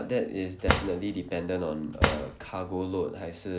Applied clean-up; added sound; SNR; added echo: none; Drawer open or close; -1 dB; none.